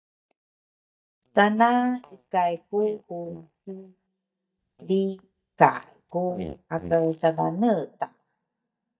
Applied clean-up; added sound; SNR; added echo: neural mask model DeepFilterNet 3.